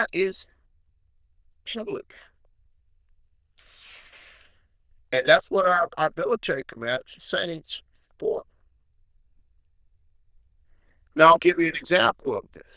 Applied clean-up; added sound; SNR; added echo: neural diffusion model UNIVERSE++.